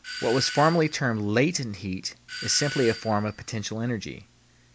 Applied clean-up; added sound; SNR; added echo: none; Doorbell; 13 dB; none.